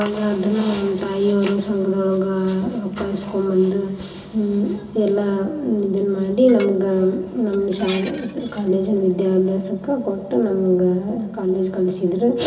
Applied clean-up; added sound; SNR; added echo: none; Dishes, pots, and pans; 18 dB; reverberation time 1.2 s.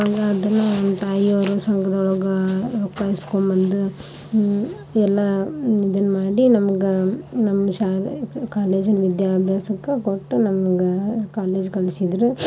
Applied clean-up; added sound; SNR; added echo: none; none; none; none.